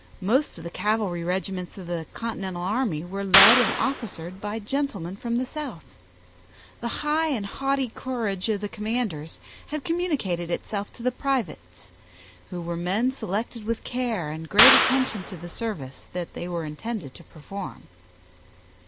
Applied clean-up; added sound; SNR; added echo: none; Clapping; -2 dB; none.